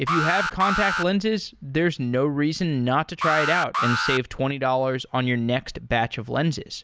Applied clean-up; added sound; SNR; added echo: none; Alarm; 3 dB; none.